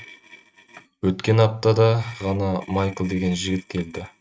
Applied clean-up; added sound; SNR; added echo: neural mask model RNNoise.